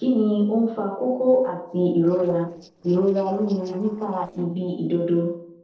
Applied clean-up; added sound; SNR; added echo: neural separator model SepFormer DNS4.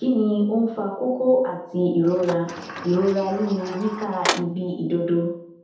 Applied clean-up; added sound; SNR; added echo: none; Sliding door; 9 dB; reverberation time 0.8 s.